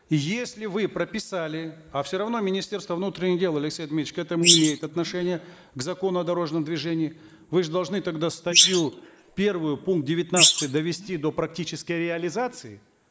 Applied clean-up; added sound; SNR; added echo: neural mask model Resemble Enhance denoiser.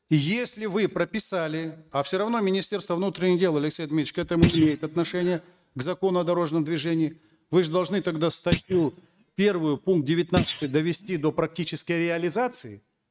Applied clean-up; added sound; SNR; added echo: neural mask model RNNoise.